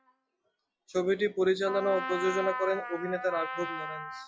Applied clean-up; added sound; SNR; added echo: classical method log-MMSE.